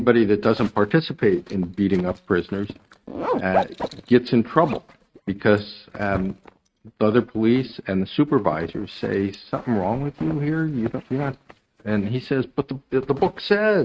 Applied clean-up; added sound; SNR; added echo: neural mask model RNNoise.